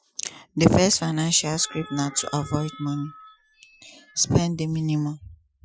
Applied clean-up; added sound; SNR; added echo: classical method Wiener filter.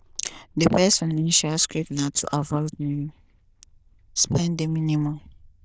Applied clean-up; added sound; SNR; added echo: neural diffusion model UNIVERSE++.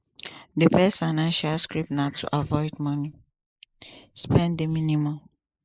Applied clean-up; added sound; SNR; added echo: neural mask model Resemble Enhance denoiser.